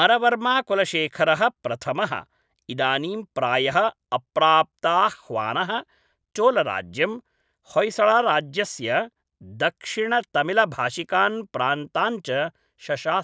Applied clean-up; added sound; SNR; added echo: none; none; none; none.